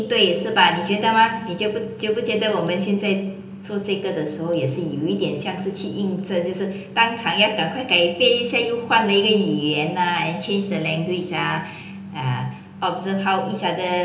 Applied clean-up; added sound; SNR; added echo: none; none; none; reverberation time 0.8 s.